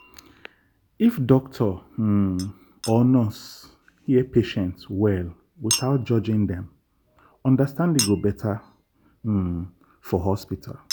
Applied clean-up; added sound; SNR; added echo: none; Chink, clink; 14 dB; none.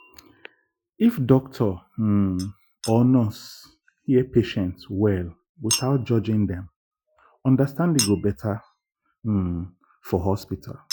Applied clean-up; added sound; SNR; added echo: classical method Wiener filter.